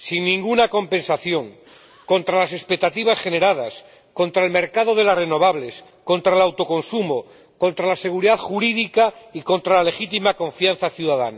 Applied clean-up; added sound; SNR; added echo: none; none; none; none.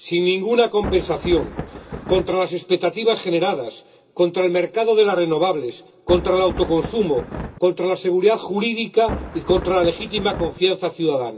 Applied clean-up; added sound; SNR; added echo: none; Thunder; 10 dB; reverberation time 0.2 s.